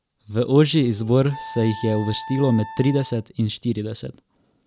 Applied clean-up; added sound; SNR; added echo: none; Wind instrument, woodwind instrument; 16 dB; none.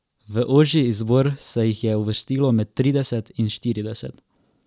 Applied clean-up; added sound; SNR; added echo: none; none; none; none.